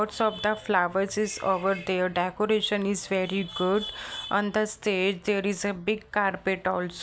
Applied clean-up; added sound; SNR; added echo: none; none; none; none.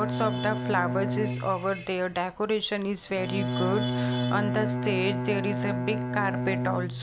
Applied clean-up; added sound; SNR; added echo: none; Bowed string instrument; 1 dB; none.